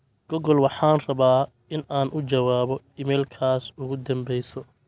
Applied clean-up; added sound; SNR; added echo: none; none; none; none.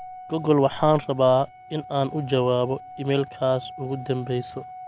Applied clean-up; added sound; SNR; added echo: none; Organ; 16 dB; none.